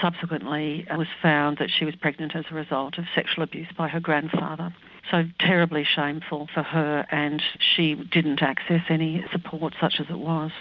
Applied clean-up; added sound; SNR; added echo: none; none; none; none.